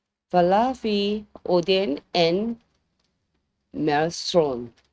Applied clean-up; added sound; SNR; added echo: neural mask model RNNoise.